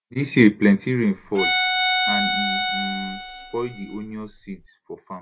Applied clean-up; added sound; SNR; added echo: none; Bowed string instrument; 1 dB; none.